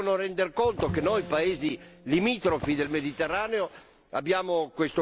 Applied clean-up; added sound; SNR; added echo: none; Bowed string instrument + Drawer open or close; 13 dB; none.